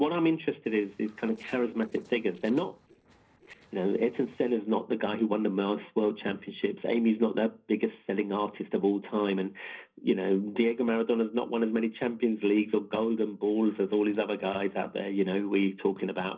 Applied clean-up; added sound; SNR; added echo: neural separator model SepFormer DNS4.